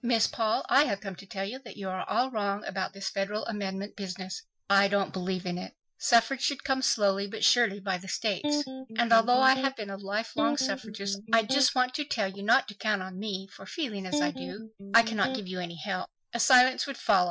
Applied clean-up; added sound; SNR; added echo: classical method Wiener filter.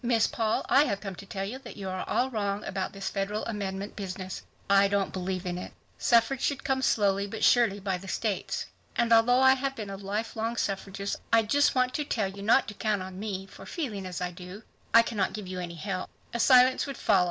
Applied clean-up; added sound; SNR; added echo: none; none; none; none.